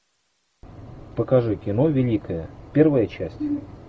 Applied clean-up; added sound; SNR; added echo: none; none; none; none.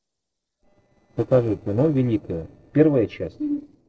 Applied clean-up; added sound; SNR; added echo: neural separator model SepFormer DNS4.